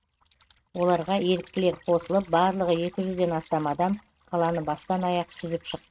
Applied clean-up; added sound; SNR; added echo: neural mask model RNNoise.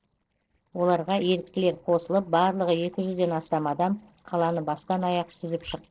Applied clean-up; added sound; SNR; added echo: neural separator model SepFormer DNS4.